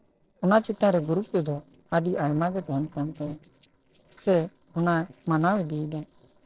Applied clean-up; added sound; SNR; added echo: neural separator model SepFormer DNS4.